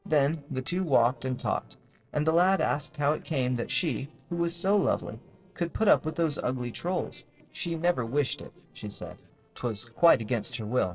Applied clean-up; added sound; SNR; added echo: neural separator model SepFormer DNS4.